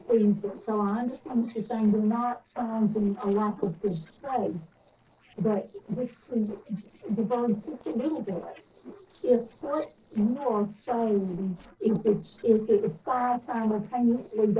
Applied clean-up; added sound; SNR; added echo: neural separator model SepFormer DNS4.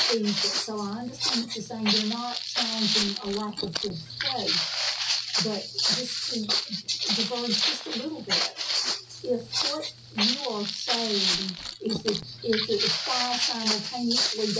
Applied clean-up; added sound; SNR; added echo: none; Walk, footsteps; -3 dB; reverberation time 0.3 s.